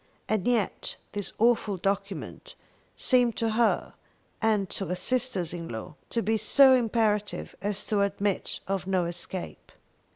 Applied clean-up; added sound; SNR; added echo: none; none; none; none.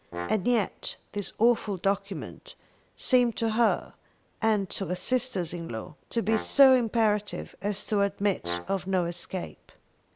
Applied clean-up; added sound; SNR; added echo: none; Brass instrument; 13 dB; none.